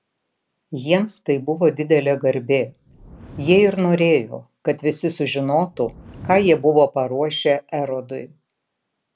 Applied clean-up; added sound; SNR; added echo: none; Whoosh, swoosh, swish; 20 dB; none.